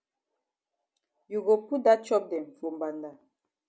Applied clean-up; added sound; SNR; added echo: none; none; none; none.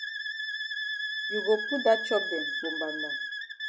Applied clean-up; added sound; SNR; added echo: none; Wind instrument, woodwind instrument; 2 dB; none.